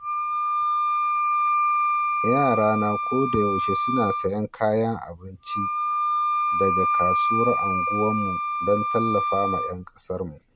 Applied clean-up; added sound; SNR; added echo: none; Wind instrument, woodwind instrument; -2 dB; none.